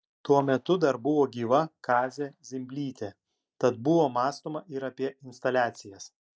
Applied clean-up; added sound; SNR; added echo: neural mask model DeepFilterNet 3.